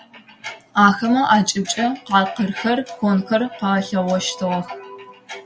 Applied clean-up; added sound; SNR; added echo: none; none; none; none.